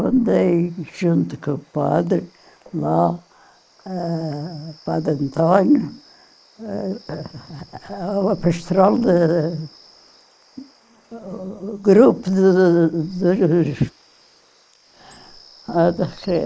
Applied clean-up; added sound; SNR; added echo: neural mask model Resemble Enhance denoiser.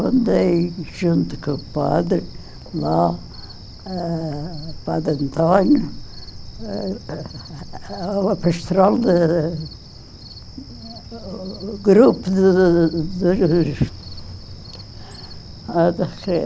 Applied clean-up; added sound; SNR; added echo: none; Cricket; 15 dB; none.